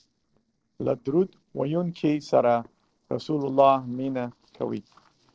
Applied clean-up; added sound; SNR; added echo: neural separator model SepFormer DNS4.